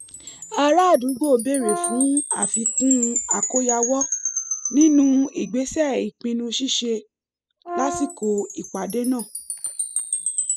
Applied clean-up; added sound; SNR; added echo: classical method spectral subtraction.